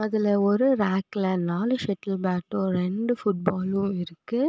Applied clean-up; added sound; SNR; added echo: none; none; none; none.